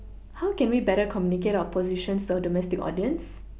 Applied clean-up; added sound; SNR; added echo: none; none; none; none.